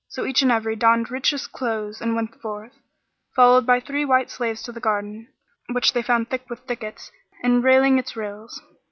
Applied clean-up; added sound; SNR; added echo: none; none; none; none.